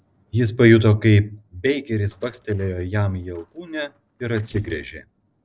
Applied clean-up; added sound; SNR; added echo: neural separator model SepFormer DNS4.